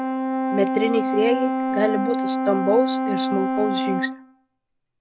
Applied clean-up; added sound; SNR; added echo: none; Brass instrument; -1 dB; none.